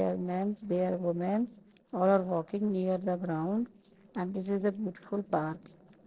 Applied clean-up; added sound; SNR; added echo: neural separator model SepFormer DNS4.